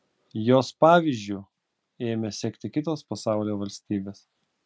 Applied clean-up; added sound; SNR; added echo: none; none; none; none.